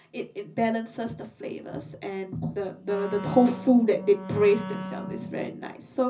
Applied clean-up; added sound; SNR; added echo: none; Wind instrument, woodwind instrument; 11 dB; reverberation time 0.4 s.